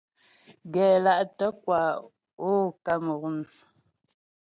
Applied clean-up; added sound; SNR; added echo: none; none; none; none.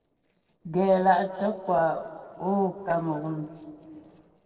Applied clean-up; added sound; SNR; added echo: neural separator model SepFormer DNS4.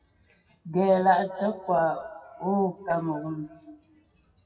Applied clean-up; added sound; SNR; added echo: classical method WPE with log-MMSE.